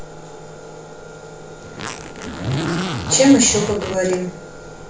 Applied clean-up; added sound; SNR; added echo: none; Zipper (clothing); 6 dB; reverberation time 0.4 s.